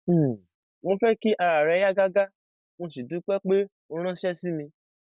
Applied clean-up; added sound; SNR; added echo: none; none; none; none.